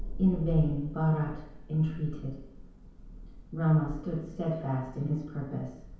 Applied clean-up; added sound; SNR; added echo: none; Thunder; 10 dB; reverberation time 1.0 s.